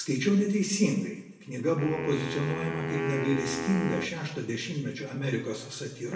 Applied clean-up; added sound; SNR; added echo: none; Wind instrument, woodwind instrument; 8 dB; reverberation time 0.8 s.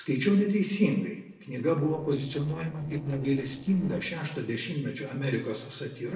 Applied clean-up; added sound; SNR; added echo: neural separator model SepFormer DNS4.